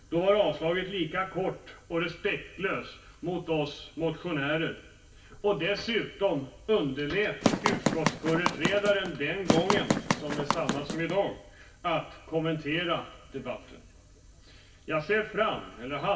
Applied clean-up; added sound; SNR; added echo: none; Run; -1 dB; reverberation time 0.2 s.